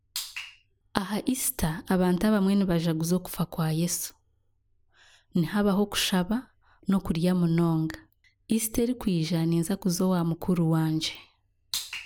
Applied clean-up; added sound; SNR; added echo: none; none; none; none.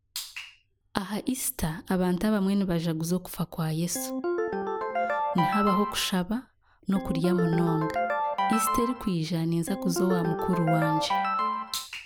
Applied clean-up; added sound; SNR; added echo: none; Ringtone; 0 dB; none.